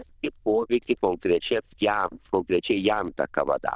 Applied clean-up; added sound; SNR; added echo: neural diffusion model UNIVERSE++.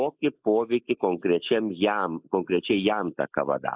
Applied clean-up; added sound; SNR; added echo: neural mask model Resemble Enhance denoiser.